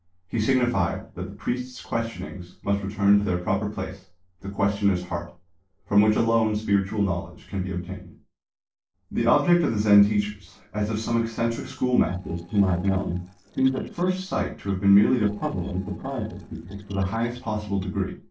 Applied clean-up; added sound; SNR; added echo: neural separator model SepFormer DNS4.